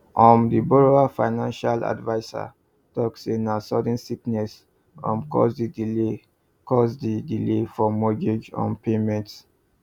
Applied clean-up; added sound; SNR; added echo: none; none; none; none.